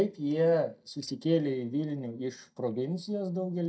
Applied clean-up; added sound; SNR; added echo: neural mask model DeepFilterNet 3.